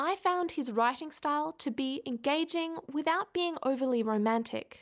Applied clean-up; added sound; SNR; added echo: none; none; none; none.